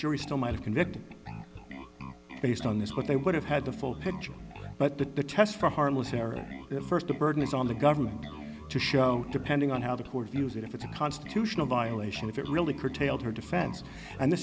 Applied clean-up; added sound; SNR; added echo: none; Bass guitar; 14 dB; none.